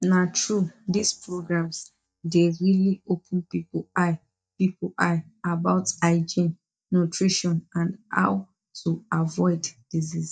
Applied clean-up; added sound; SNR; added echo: neural mask model DeepFilterNet 3.